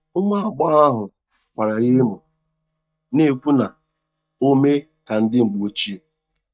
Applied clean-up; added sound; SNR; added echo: neural mask model DeepFilterNet 3.